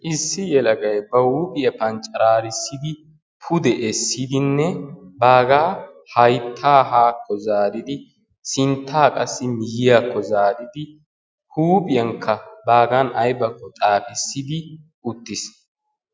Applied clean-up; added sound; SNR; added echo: none; none; none; none.